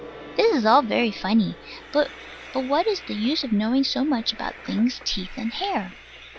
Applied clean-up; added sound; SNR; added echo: none; Gong + Train; 18 dB; none.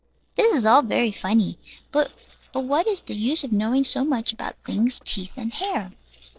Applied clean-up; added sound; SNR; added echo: neural separator model SepFormer DNS4.